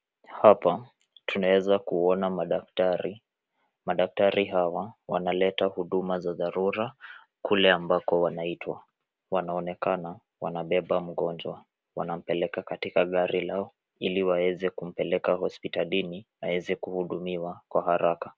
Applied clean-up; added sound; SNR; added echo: none; none; none; none.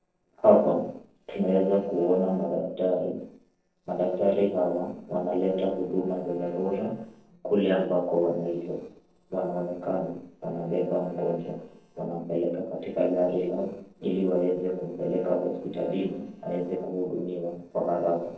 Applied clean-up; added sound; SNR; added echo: neural separator model SepFormer DNS4.